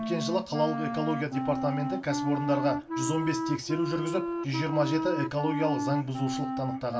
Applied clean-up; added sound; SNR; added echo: none; Wind instrument, woodwind instrument; 2 dB; reverberation time 0.2 s.